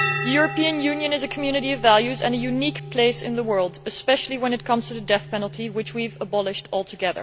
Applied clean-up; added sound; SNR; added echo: none; Bell; 10 dB; none.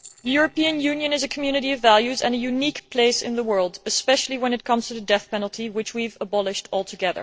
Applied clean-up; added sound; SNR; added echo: neural separator model SepFormer DNS4.